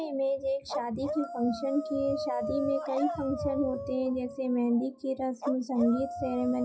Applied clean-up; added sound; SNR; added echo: classical method WPE with log-MMSE.